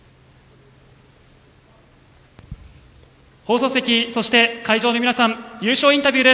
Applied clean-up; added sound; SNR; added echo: none; none; none; none.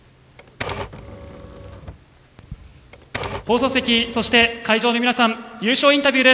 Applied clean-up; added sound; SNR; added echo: none; Typewriter; 14 dB; none.